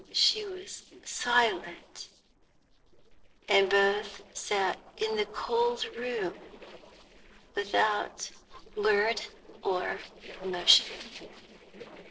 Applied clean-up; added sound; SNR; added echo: neural separator model SepFormer DNS4.